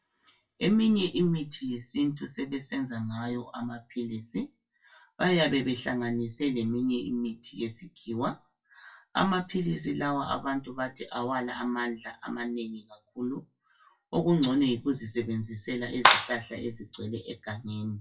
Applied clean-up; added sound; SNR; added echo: classical method WPE with log-MMSE.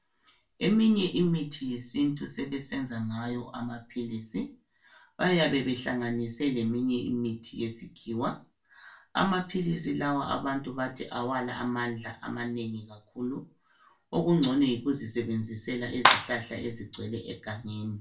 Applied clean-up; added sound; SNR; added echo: none; Clapping; -1 dB; reverberation time 0.3 s.